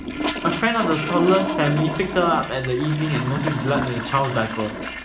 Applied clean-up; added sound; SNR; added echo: none; Toilet flush; 5 dB; none.